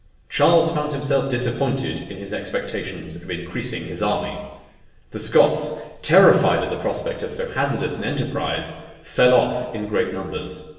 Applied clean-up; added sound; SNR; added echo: none; none; none; reverberation time 1.1 s.